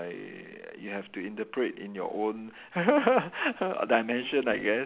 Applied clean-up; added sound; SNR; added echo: none; none; none; none.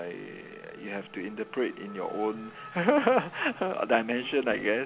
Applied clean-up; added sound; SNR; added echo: none; Race car, auto racing / Accelerating, revving, vroom; 20 dB; none.